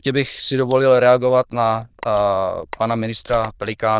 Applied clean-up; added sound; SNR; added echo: neural diffusion model UNIVERSE++.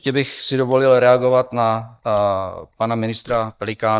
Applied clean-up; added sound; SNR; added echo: neural mask model DeepFilterNet 3.